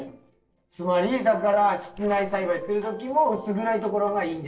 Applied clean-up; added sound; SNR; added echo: neural separator model SepFormer DNS4.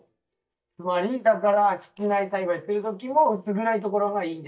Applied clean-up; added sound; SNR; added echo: neural mask model DeepFilterNet 3.